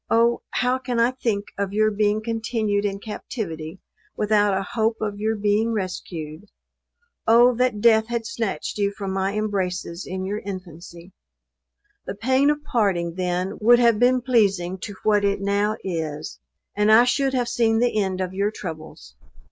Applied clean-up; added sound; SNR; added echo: none; none; none; none.